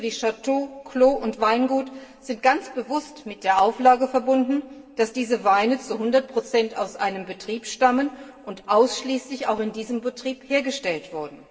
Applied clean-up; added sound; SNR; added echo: none; none; none; reverberation time 1.3 s.